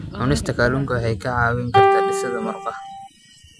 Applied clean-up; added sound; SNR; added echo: classical method Wiener filter.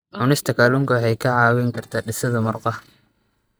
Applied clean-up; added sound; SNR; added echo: neural mask model DeepFilterNet 3.